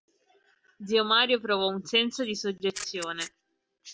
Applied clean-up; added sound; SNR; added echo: none; Camera; 14 dB; none.